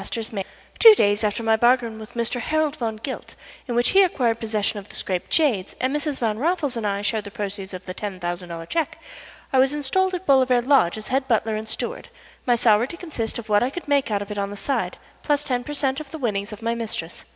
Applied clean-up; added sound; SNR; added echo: none; none; none; none.